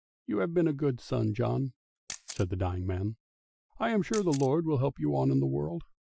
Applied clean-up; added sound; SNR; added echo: classical method Wiener filter.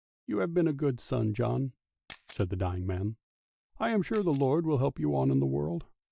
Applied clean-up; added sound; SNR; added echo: neural mask model DeepFilterNet 3.